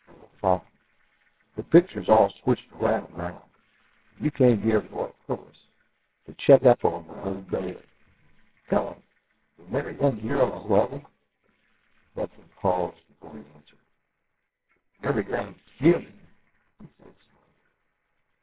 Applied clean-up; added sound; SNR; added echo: neural separator model SepFormer WHAMR!.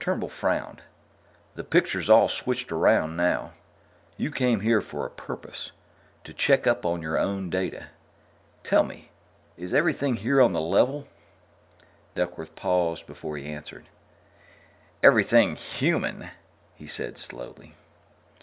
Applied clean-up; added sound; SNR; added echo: none; none; none; none.